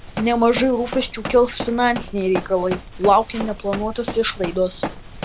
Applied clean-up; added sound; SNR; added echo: none; Run; 10 dB; none.